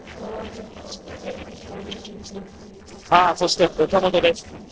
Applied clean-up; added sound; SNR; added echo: neural separator model SepFormer DNS4.